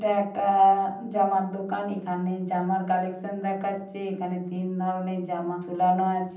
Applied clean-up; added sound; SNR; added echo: none; none; none; reverberation time 0.6 s.